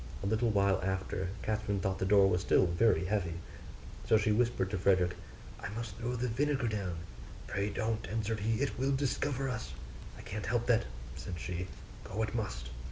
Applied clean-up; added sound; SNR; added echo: none; none; none; none.